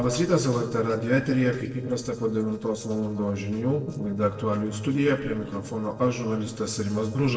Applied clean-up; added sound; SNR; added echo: neural separator model SepFormer DNS4.